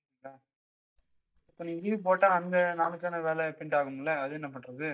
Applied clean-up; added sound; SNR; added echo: neural mask model DeepFilterNet 3.